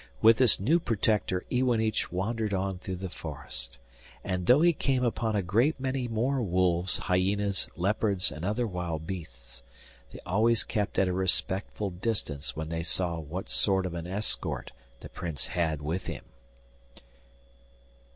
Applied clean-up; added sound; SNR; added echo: none; none; none; none.